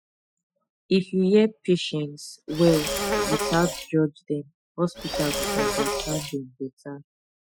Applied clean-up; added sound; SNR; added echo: classical method Wiener filter.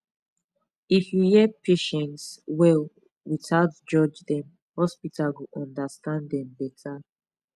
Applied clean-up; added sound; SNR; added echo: none; none; none; none.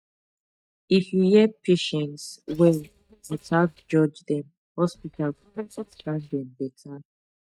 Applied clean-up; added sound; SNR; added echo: neural mask model DeepFilterNet 3.